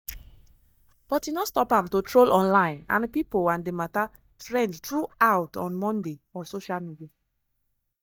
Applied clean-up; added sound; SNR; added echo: neural mask model DeepFilterNet 3.